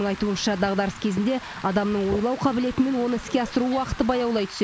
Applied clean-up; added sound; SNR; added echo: none; Rain; 18 dB; none.